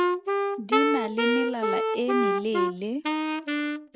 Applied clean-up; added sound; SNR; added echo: none; Wind instrument, woodwind instrument; -4 dB; none.